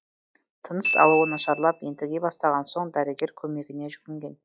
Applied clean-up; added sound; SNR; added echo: classical method log-MMSE.